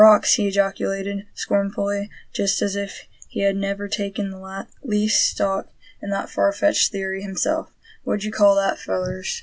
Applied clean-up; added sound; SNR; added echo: none; none; none; none.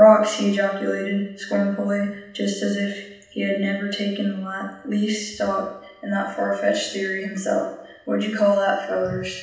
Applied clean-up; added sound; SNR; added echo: none; none; none; reverberation time 0.9 s.